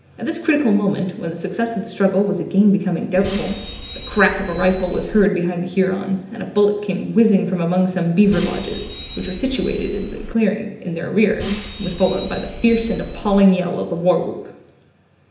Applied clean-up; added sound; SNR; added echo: none; Bus; 10 dB; reverberation time 0.8 s.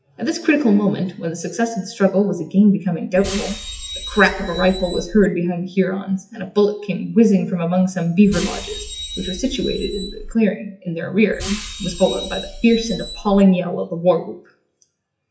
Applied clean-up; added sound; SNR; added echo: classical method WPE with log-MMSE.